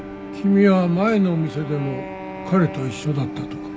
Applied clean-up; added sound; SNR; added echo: none; Wind instrument, woodwind instrument + Train; 11 dB; none.